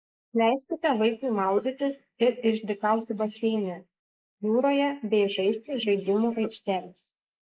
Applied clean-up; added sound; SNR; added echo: neural mask model Resemble Enhance denoiser.